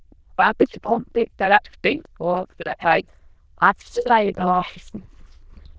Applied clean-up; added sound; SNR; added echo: neural diffusion model UNIVERSE++.